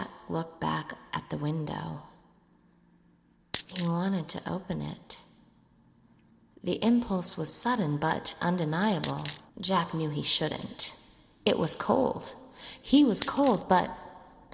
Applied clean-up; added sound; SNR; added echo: neural separator model SepFormer DNS4.